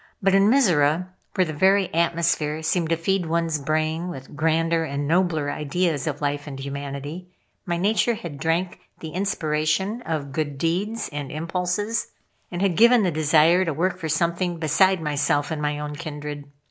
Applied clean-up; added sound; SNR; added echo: none; none; none; none.